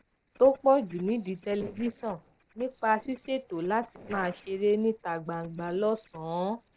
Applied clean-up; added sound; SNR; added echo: neural separator model SepFormer DNS4.